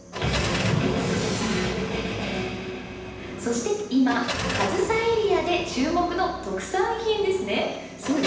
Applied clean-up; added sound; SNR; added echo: none; Car; 9 dB; reverberation time 0.9 s.